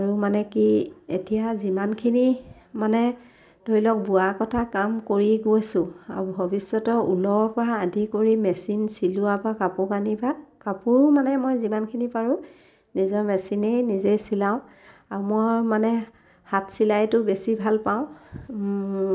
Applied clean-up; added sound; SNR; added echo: none; none; none; none.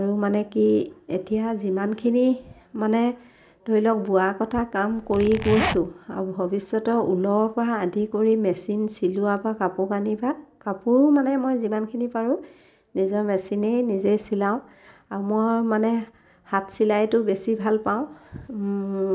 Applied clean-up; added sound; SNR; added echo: none; Zipper (clothing); 5 dB; none.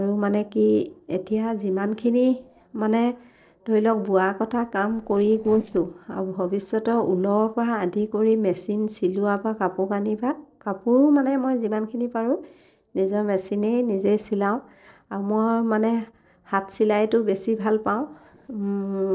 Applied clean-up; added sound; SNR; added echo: neural separator model SepFormer DNS4.